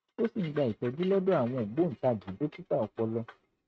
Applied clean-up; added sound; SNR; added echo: neural mask model RNNoise.